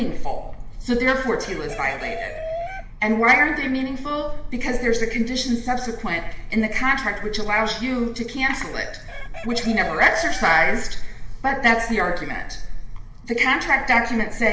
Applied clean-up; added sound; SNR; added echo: none; Chicken, rooster; 13 dB; reverberation time 1.5 s.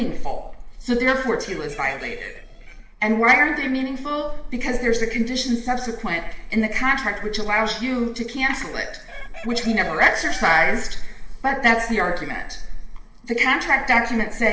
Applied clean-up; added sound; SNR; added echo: neural separator model SepFormer DNS4.